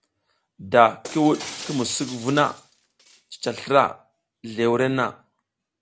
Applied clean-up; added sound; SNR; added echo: none; Shatter; 19 dB; none.